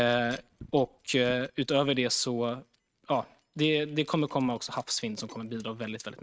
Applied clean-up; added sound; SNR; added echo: neural mask model RNNoise.